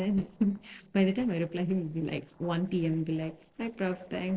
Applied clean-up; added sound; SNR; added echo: neural separator model SepFormer DNS4.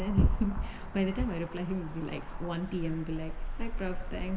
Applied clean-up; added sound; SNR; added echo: none; Cricket / Motor vehicle (road); 4 dB; reverberation time 1.9 s.